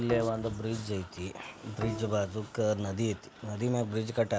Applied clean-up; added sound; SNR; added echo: none; Bowed string instrument; 13 dB; none.